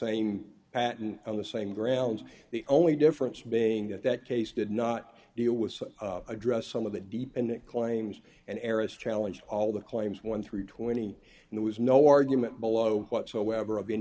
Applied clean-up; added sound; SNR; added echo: none; none; none; none.